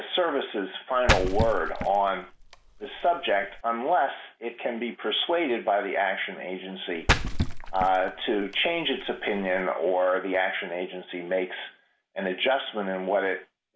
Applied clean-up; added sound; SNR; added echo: none; Splash, splatter; 3 dB; none.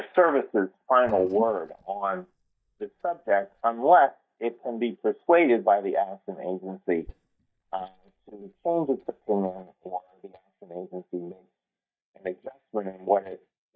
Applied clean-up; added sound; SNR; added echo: neural mask model DeepFilterNet 3.